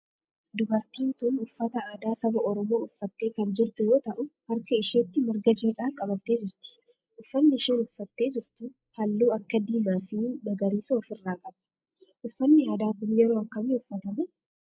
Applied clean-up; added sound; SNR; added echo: neural mask model Resemble Enhance denoiser.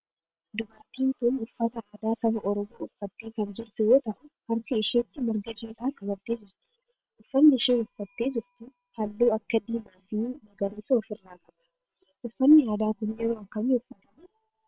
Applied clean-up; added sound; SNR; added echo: neural separator model SepFormer WHAM!.